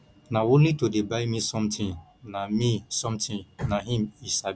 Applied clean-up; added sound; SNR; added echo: none; none; none; none.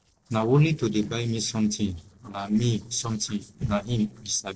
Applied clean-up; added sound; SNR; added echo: neural separator model SepFormer DNS4.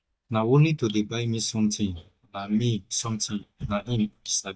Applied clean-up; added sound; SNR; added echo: neural mask model DeepFilterNet 3.